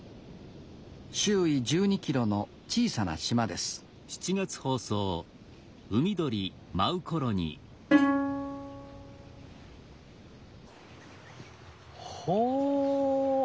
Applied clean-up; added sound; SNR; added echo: none; Plucked string instrument; -2 dB; none.